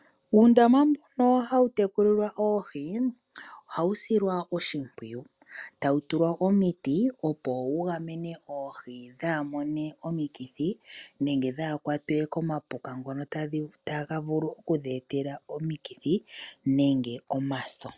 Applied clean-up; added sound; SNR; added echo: none; none; none; none.